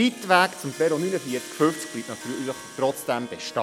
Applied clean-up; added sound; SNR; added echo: none; Rattle (instrument) + Harp; 15 dB; none.